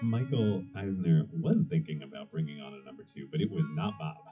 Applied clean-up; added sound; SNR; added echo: classical method WPE with log-MMSE.